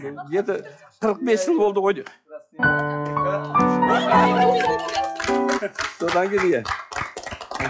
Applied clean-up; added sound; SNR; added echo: classical method log-MMSE.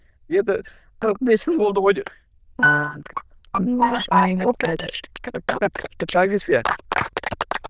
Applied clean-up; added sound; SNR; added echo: neural diffusion model UNIVERSE++.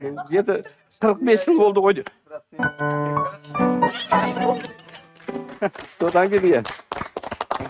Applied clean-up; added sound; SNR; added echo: neural mask model RNNoise.